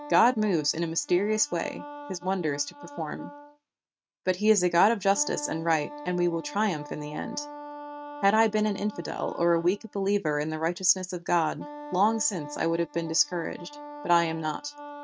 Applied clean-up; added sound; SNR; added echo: neural mask model RNNoise.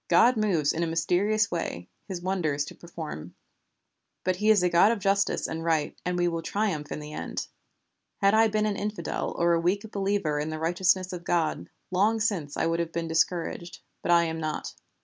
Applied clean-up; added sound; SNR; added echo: none; none; none; none.